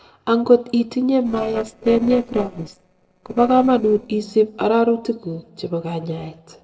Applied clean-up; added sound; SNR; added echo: neural separator model SepFormer DNS4.